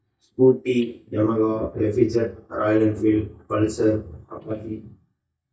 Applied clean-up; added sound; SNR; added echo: neural mask model DeepFilterNet 3.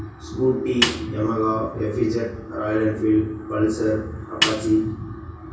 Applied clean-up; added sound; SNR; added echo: none; Snare drum; 4 dB; reverberation time 0.6 s.